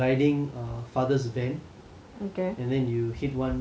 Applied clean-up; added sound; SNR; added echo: none; none; none; none.